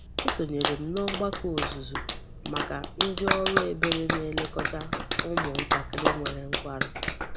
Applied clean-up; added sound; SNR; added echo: none; Clapping; -4 dB; none.